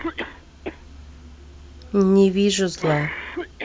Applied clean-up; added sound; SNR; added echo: none; Cough; 11 dB; none.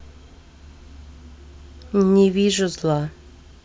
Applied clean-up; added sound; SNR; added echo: none; none; none; none.